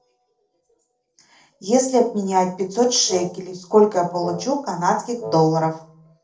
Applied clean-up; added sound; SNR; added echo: neural separator model SepFormer DNS4.